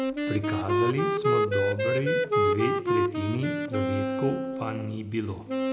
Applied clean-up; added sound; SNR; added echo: none; Wind instrument, woodwind instrument; -4 dB; none.